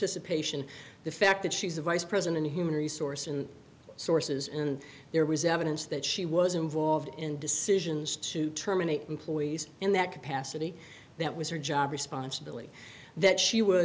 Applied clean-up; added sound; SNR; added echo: none; none; none; none.